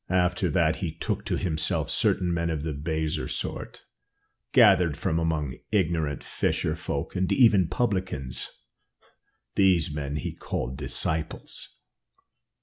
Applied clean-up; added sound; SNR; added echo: none; none; none; none.